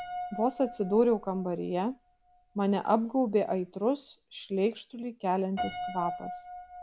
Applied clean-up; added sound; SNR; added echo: none; Piano; 12 dB; none.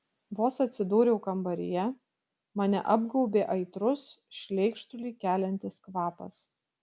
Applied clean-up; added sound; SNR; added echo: none; none; none; none.